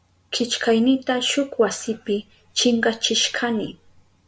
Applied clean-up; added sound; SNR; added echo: none; none; none; none.